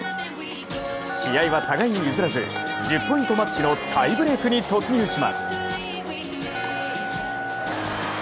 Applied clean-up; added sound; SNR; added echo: none; Telephone; 8 dB; none.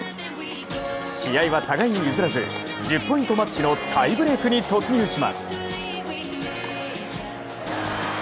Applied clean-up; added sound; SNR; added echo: none; none; none; none.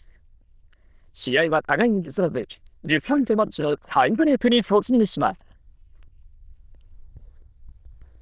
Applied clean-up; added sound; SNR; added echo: neural diffusion model UNIVERSE++.